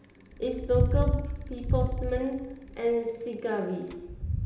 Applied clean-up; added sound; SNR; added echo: none; Bicycle; -1 dB; reverberation time 0.8 s.